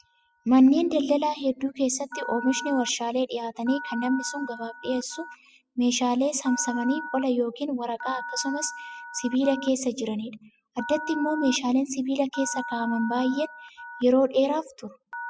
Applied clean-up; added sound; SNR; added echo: classical method spectral subtraction.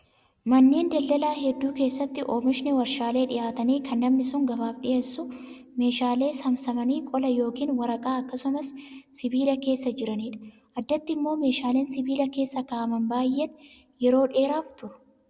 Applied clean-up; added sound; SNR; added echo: none; none; none; none.